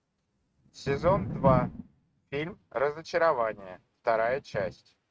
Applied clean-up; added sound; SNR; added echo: neural mask model RNNoise.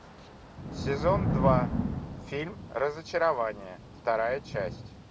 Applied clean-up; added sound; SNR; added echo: none; Thunder / Rain; 2 dB; none.